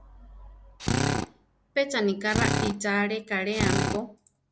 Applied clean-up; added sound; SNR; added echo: none; Drill; -3 dB; none.